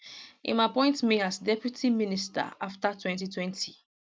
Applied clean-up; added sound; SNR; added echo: none; none; none; none.